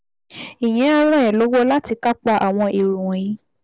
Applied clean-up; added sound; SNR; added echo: none; none; none; none.